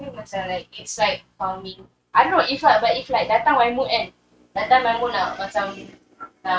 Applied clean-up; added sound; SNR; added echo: neural mask model RNNoise.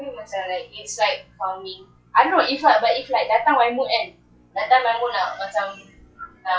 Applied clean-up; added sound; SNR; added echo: classical method log-MMSE.